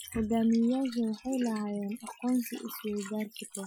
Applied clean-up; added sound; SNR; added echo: classical method Wiener filter.